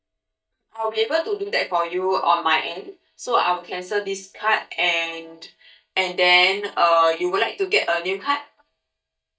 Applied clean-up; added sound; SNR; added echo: neural mask model DeepFilterNet 3.